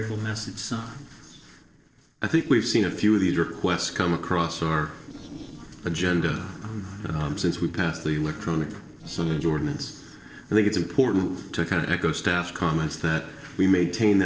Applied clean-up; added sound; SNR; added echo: neural separator model SepFormer DNS4.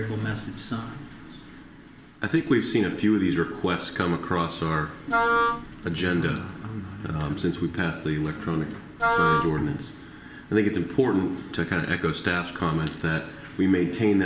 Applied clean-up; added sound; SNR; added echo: none; Wind instrument, woodwind instrument; -2 dB; reverberation time 1.2 s.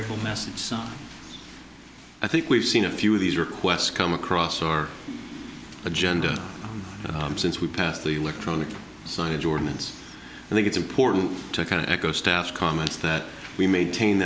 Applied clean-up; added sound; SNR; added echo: none; none; none; none.